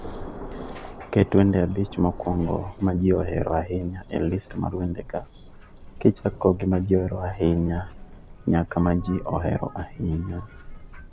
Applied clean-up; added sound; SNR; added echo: none; Thunder; 15 dB; none.